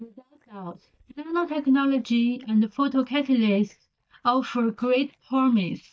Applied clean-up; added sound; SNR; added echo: neural mask model DeepFilterNet 3.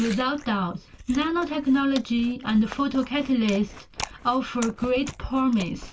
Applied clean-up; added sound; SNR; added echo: none; Chewing, mastication; 16 dB; reverberation time 0.1 s.